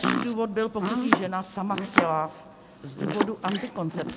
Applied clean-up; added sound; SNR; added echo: none; Domestic sounds, home sounds; -1 dB; none.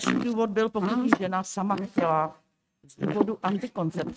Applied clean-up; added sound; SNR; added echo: neural mask model RNNoise.